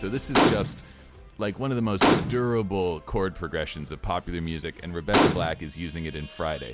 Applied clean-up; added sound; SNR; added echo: none; Gunshot, gunfire; -3 dB; none.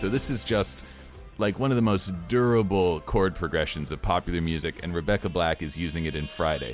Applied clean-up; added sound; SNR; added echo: none; none; none; none.